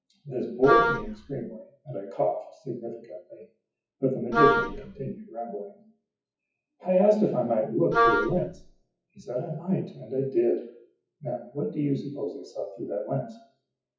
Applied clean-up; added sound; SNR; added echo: classical method WPE with log-MMSE.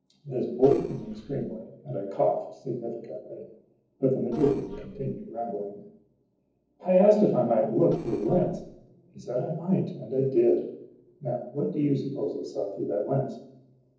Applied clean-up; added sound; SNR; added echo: neural separator model SepFormer DNS4.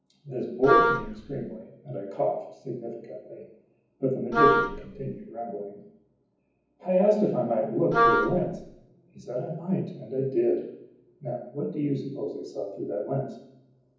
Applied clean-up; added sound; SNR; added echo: none; Wind instrument, woodwind instrument; -4 dB; reverberation time 1.2 s.